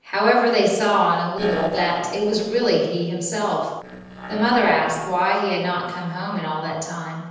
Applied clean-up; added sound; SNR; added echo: neural separator model SepFormer DNS4.